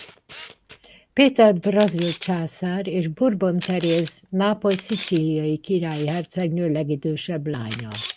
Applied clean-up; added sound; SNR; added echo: none; Camera; 15 dB; none.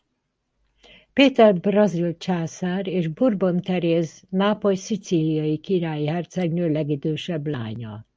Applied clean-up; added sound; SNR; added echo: none; none; none; none.